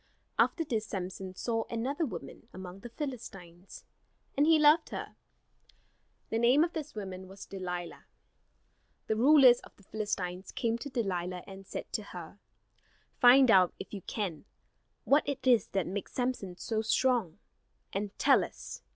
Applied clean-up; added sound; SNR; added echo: none; none; none; none.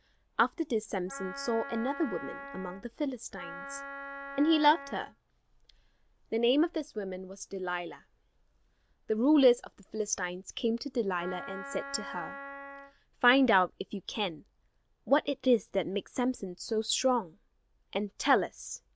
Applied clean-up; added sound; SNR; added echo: none; Wind instrument, woodwind instrument; 12 dB; none.